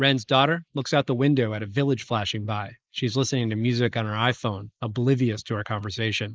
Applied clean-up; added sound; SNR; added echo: neural mask model Resemble Enhance denoiser.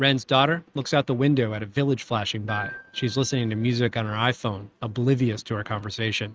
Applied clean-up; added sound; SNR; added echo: neural mask model RNNoise.